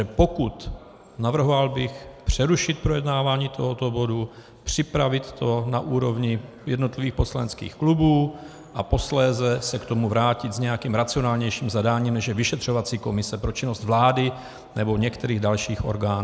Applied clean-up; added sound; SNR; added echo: none; none; none; none.